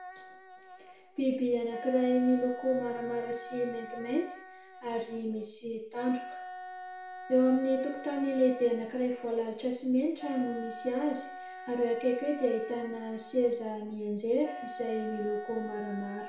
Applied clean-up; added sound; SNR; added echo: none; Wind instrument, woodwind instrument; 14 dB; reverberation time 0.6 s.